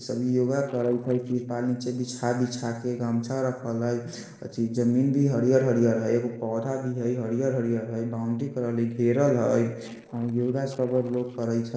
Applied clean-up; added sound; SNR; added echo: neural separator model SepFormer DNS4.